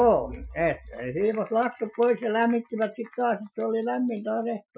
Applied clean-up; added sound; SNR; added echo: classical method Wiener filter.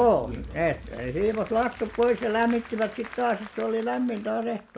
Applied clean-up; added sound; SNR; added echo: none; Applause / Crowd + Boom; 17 dB; none.